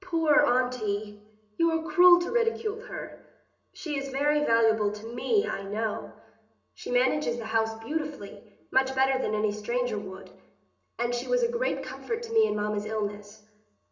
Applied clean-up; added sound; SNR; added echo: none; none; none; reverberation time 0.6 s.